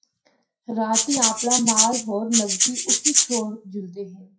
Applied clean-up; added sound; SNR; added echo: classical method WPE with log-MMSE.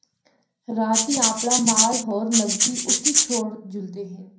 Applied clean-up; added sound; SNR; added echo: none; Rattle (instrument); -5 dB; reverberation time 0.6 s.